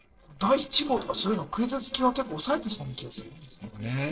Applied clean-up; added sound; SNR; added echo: neural separator model SepFormer DNS4.